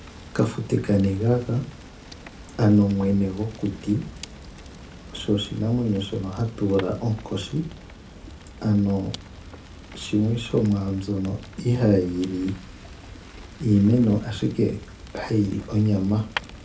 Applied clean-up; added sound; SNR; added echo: none; Fire; 16 dB; reverberation time 0.3 s.